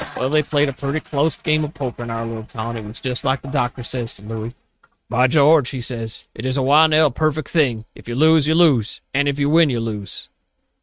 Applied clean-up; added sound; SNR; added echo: neural mask model RNNoise.